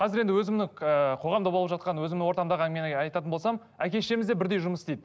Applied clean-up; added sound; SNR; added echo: none; none; none; none.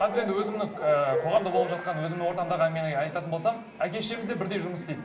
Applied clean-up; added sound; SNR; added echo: none; Bark / Chatter / Chirp, tweet / Livestock, farm animals, working animals; 8 dB; reverberation time 0.4 s.